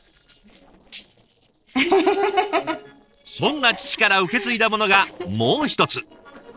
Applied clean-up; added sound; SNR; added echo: neural separator model SepFormer DNS4.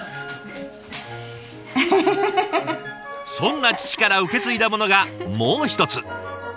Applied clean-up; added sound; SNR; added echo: none; none; none; none.